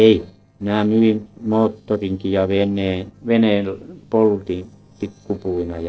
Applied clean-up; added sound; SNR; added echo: neural separator model SepFormer DNS4.